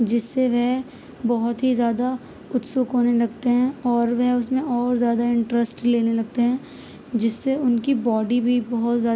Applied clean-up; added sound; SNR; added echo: none; none; none; none.